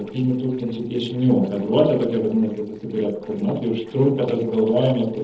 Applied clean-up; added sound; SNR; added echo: neural separator model SepFormer DNS4.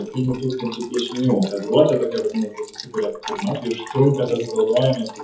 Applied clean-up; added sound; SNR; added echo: classical method WPE with log-MMSE.